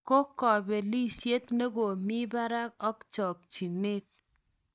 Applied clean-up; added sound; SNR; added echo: neural mask model DeepFilterNet 3.